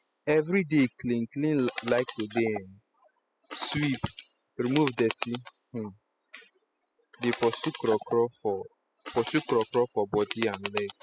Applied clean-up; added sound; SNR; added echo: classical method spectral subtraction.